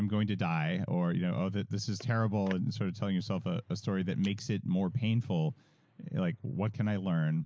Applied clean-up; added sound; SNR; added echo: none; none; none; none.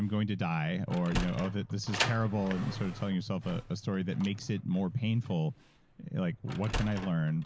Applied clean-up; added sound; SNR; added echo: none; Sliding door; 10 dB; none.